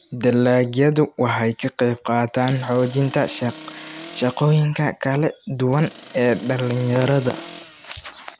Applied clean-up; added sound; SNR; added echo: none; Accelerating, revving, vroom; 17 dB; none.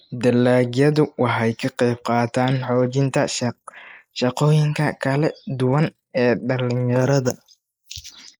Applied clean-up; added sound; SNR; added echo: neural mask model Resemble Enhance denoiser.